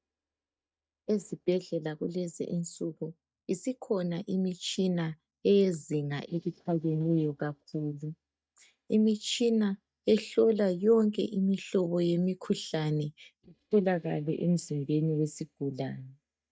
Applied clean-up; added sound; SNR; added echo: neural mask model DeepFilterNet 3.